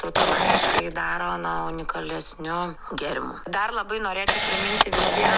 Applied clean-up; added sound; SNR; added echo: none; Camera; -2 dB; none.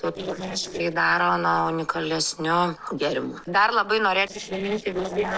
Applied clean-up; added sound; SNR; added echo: neural separator model SepFormer DNS4.